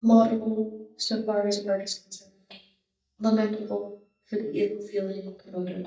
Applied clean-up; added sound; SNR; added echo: neural mask model DeepFilterNet 3.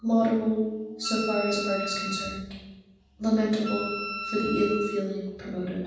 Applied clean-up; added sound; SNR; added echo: none; Wind instrument, woodwind instrument; 8 dB; reverberation time 1.2 s.